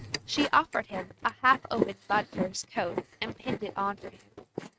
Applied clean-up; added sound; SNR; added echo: neural mask model RNNoise.